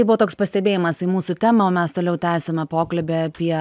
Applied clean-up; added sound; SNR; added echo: none; none; none; none.